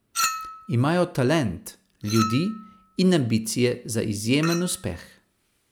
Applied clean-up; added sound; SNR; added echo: none; Chink, clink; 11 dB; none.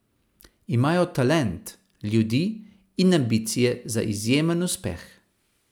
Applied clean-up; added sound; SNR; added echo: none; none; none; none.